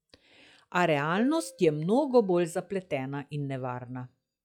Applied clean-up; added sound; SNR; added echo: classical method log-MMSE.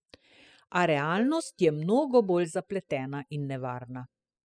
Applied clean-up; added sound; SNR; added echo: classical method spectral subtraction.